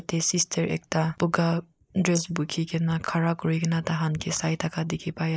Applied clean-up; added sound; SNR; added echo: neural mask model Resemble Enhance denoiser.